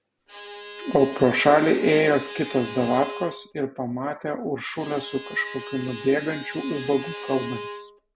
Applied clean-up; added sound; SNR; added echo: none; Bowed string instrument; 13 dB; none.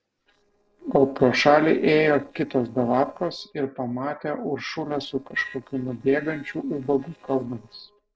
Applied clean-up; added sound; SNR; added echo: neural separator model SepFormer DNS4.